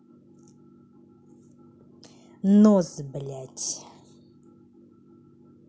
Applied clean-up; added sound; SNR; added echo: none; none; none; none.